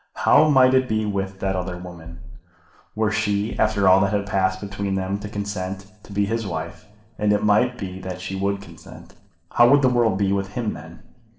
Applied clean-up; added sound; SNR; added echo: none; Bass drum; 8 dB; reverberation time 0.9 s.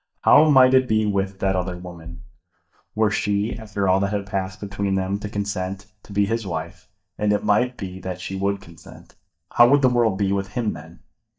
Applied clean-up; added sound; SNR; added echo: neural mask model DeepFilterNet 3.